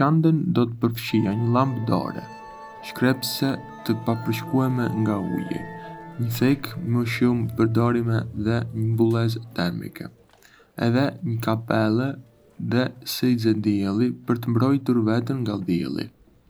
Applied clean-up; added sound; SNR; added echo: none; Musical instrument; 19 dB; none.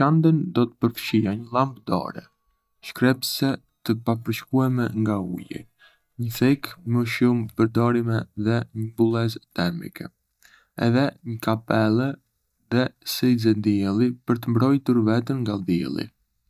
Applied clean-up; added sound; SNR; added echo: neural mask model DeepFilterNet 3.